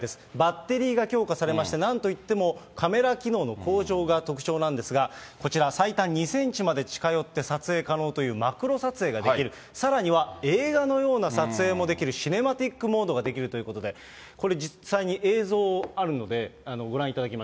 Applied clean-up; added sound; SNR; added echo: none; none; none; none.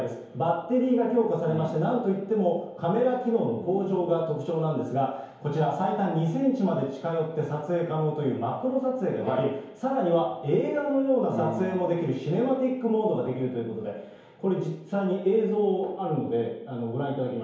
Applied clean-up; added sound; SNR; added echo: none; none; none; reverberation time 1.0 s.